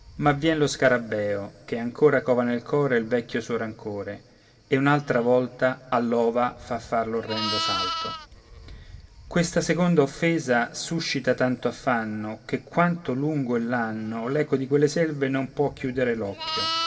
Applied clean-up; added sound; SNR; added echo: none; Livestock, farm animals, working animals; 13 dB; reverberation time 1.9 s.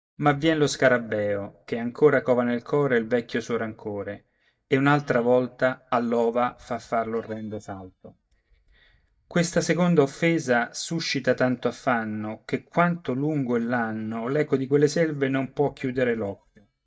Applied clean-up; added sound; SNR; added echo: neural mask model DeepFilterNet 3.